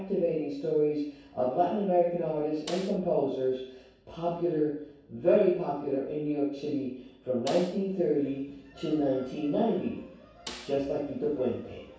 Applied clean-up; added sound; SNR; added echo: none; Snare drum; 17 dB; reverberation time 0.7 s.